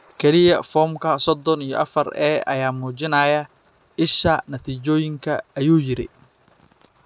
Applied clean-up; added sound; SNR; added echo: none; none; none; none.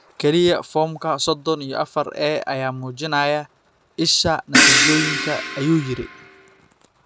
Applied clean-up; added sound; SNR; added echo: none; Crash cymbal; -3 dB; none.